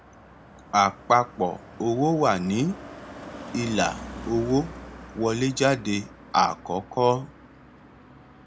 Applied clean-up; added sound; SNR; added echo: none; Car passing by; 16 dB; none.